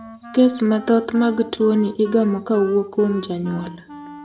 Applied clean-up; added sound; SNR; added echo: none; Wind instrument, woodwind instrument; 18 dB; reverberation time 0.4 s.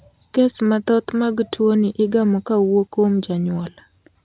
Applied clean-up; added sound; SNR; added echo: none; none; none; none.